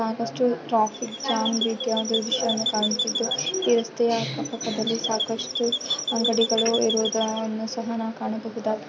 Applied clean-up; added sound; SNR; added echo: none; Chirp, tweet; 4 dB; none.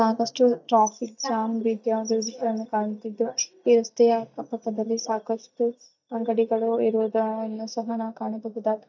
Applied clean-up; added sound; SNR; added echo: neural mask model DeepFilterNet 3.